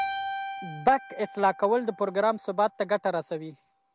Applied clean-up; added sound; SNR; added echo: none; Keyboard (musical); 11 dB; none.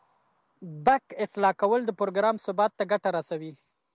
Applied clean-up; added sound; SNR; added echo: none; none; none; none.